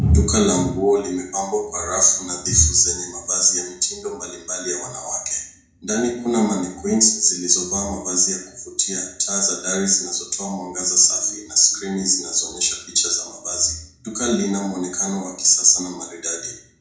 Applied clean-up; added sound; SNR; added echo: none; none; none; reverberation time 0.5 s.